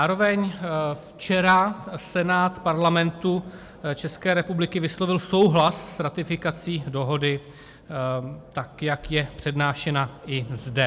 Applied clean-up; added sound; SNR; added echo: none; none; none; none.